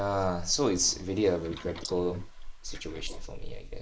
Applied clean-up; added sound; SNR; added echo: neural mask model Resemble Enhance denoiser.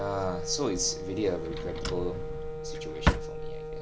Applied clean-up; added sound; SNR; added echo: none; Wind instrument, woodwind instrument + Drawer open or close; -1 dB; none.